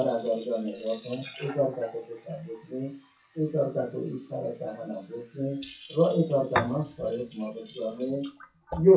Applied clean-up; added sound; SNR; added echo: classical method WPE with log-MMSE.